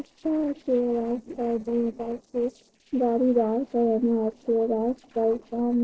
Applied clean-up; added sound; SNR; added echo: neural separator model SepFormer DNS4.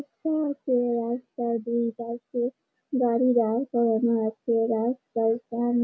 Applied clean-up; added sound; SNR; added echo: none; none; none; none.